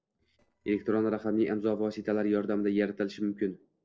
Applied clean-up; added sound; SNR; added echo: neural separator model SepFormer DNS4.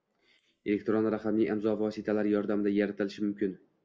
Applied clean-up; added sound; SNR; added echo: neural mask model Resemble Enhance denoiser.